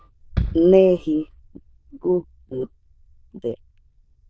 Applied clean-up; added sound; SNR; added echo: neural diffusion model UNIVERSE++.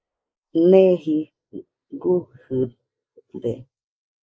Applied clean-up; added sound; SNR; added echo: neural mask model Resemble Enhance denoiser.